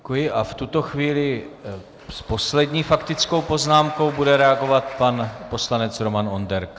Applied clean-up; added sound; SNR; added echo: none; none; none; none.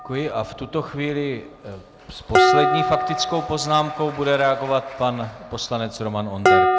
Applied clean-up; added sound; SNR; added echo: none; Dishes, pots, and pans; -1 dB; none.